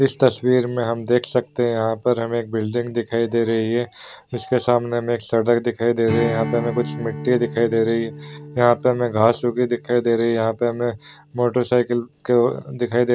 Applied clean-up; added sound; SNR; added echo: none; Strum; 15 dB; none.